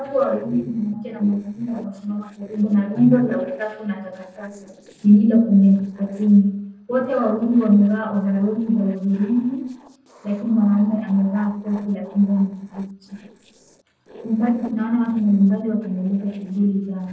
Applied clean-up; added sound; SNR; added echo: neural separator model SepFormer DNS4.